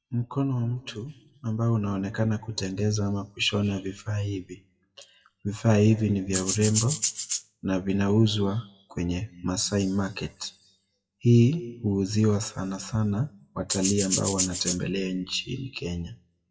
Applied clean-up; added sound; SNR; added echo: classical method WPE with log-MMSE.